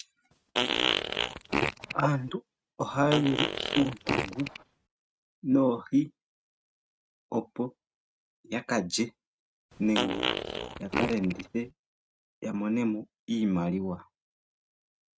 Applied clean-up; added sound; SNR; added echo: neural mask model RNNoise.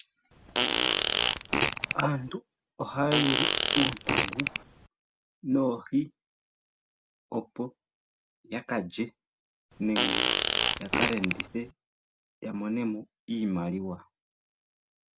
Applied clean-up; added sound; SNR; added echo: none; Fart; -5 dB; none.